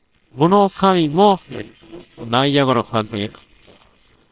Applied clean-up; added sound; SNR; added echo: neural separator model SepFormer WHAMR!.